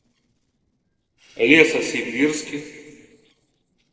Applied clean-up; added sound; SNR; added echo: neural separator model SepFormer DNS4.